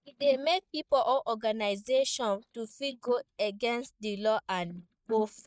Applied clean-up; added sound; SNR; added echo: neural mask model DeepFilterNet 3.